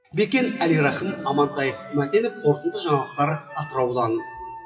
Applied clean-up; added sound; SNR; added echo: classical method WPE with log-MMSE.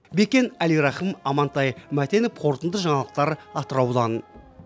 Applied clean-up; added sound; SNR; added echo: none; none; none; none.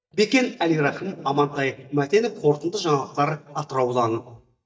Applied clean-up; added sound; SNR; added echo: neural mask model DeepFilterNet 3.